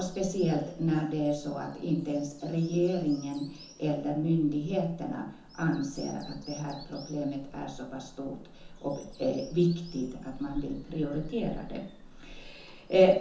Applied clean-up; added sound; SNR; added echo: none; Bird vocalization, bird call, bird song; 17 dB; reverberation time 0.7 s.